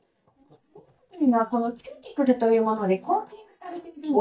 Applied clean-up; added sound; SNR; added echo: neural mask model DeepFilterNet 3.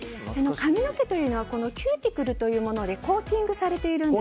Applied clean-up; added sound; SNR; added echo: none; none; none; none.